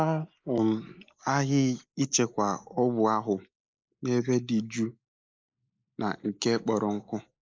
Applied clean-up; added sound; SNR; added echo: neural mask model Resemble Enhance denoiser.